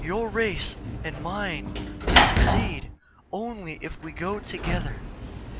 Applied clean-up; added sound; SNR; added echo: none; Sliding door / Slam; -5 dB; none.